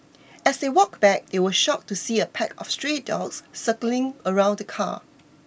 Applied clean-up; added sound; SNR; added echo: none; none; none; none.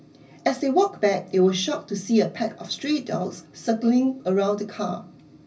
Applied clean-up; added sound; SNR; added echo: none; none; none; reverberation time 0.4 s.